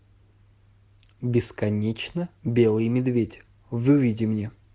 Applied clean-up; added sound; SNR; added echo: none; none; none; none.